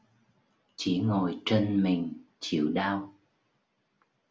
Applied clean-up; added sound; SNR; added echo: none; none; none; none.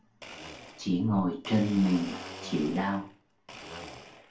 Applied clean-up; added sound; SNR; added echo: none; Domestic sounds, home sounds; 14 dB; reverberation time 0.2 s.